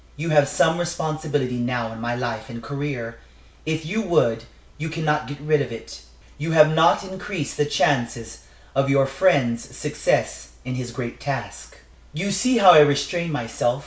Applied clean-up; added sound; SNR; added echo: none; none; none; none.